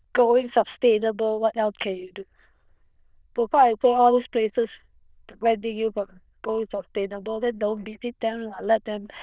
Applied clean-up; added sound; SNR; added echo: neural diffusion model UNIVERSE++.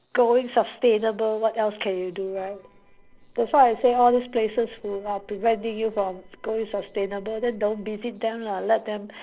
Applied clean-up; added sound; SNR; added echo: neural separator model SepFormer DNS4.